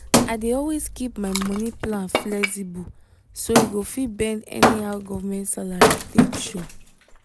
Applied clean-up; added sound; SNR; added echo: none; Wood; -3 dB; none.